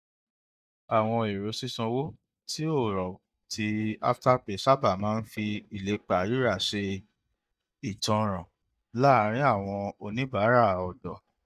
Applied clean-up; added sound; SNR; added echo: neural mask model DeepFilterNet 3.